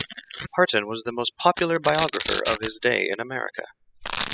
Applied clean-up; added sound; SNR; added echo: classical method spectral subtraction.